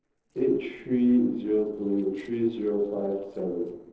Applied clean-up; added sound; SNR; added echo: neural separator model SepFormer DNS4.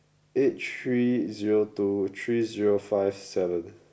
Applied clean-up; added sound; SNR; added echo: none; none; none; none.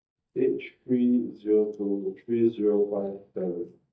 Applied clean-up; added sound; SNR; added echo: neural mask model DeepFilterNet 3.